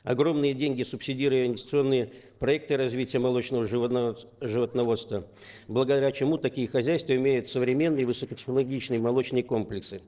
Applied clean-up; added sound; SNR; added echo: neural separator model SepFormer DNS4.